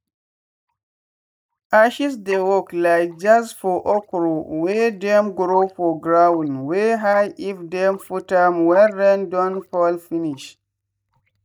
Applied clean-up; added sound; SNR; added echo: neural mask model DeepFilterNet 3.